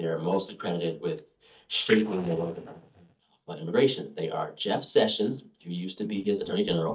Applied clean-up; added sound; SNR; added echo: neural mask model DeepFilterNet 3.